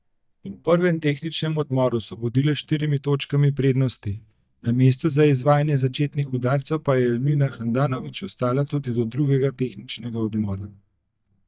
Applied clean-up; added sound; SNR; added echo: neural mask model DeepFilterNet 3.